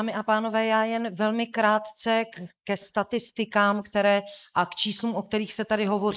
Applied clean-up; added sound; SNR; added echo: neural mask model Resemble Enhance denoiser.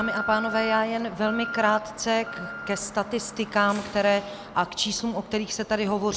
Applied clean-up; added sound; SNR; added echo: none; Alarm; 11 dB; none.